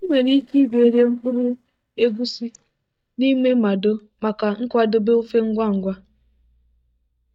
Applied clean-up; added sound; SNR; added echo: neural mask model DeepFilterNet 3.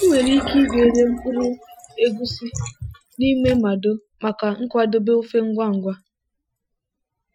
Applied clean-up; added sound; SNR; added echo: classical method Wiener filter.